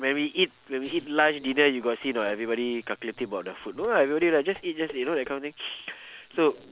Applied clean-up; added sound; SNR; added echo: none; Dishes, pots, and pans; 20 dB; none.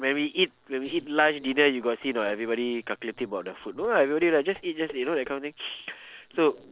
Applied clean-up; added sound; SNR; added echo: neural separator model SepFormer DNS4.